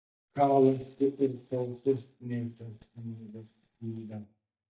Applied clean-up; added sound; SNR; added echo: neural mask model DeepFilterNet 3.